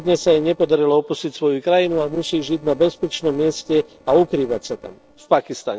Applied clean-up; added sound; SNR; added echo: neural separator model SepFormer DNS4.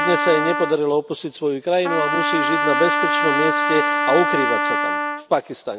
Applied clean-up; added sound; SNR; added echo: none; Trumpet; 0 dB; none.